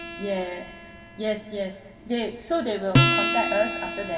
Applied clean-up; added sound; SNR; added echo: none; Acoustic guitar; -3 dB; reverberation time 2.1 s.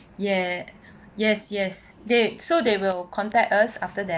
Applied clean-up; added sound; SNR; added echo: none; none; none; none.